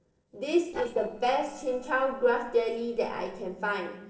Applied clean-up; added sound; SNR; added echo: neural separator model SepFormer DNS4.